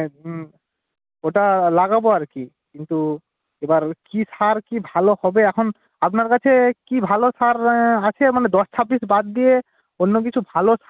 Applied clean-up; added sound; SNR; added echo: none; none; none; none.